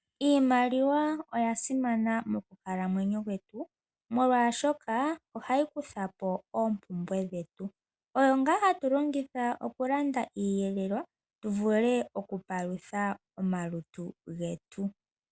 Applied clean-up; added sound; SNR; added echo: none; none; none; none.